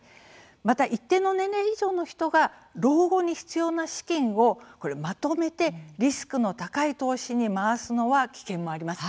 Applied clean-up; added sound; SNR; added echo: none; none; none; none.